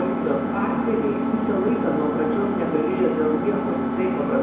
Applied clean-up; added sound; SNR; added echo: none; Engine; 0 dB; reverberation time 1.0 s.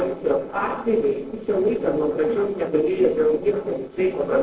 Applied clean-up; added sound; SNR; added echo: neural separator model SepFormer DNS4.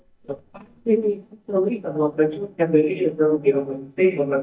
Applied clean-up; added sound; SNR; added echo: neural mask model DeepFilterNet 3.